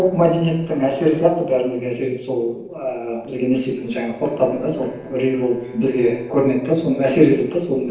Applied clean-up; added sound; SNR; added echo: neural separator model SepFormer DNS4.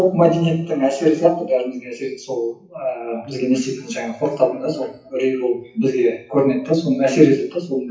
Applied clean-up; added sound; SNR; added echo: classical method WPE with log-MMSE.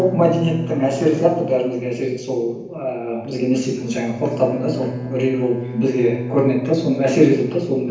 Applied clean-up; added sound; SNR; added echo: none; Bowed string instrument; 12 dB; reverberation time 0.9 s.